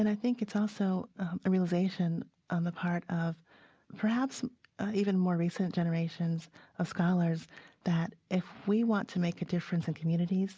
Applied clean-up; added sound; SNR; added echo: none; none; none; none.